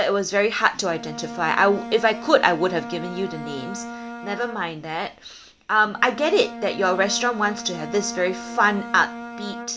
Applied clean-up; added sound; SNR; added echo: none; Bowed string instrument; 12 dB; none.